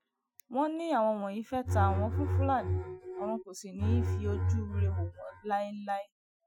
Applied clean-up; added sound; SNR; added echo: classical method Wiener filter.